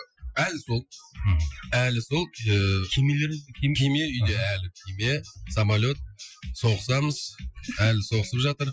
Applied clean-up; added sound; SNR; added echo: classical method Wiener filter.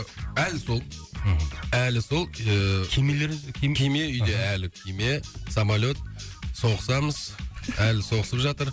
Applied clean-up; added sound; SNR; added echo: none; none; none; none.